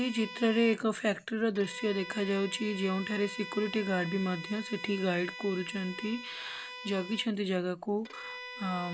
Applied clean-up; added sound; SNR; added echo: none; Bowed string instrument; 13 dB; none.